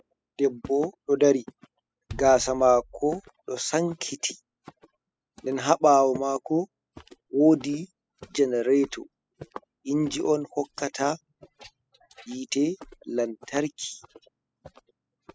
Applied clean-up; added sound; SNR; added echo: classical method spectral subtraction.